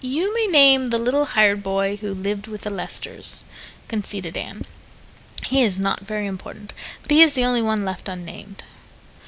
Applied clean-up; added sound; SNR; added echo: none; none; none; none.